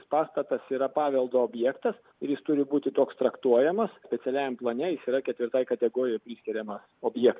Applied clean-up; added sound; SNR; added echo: none; none; none; none.